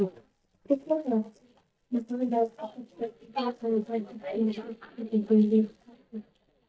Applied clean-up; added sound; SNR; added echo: neural mask model DeepFilterNet 3.